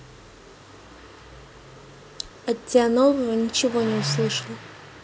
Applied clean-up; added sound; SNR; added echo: none; Engine starting; 12 dB; none.